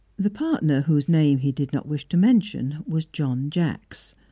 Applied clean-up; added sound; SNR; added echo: none; none; none; none.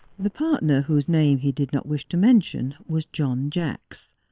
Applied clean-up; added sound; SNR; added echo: neural separator model SepFormer WHAM!.